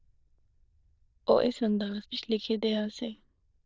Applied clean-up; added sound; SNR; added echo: neural diffusion model UNIVERSE++.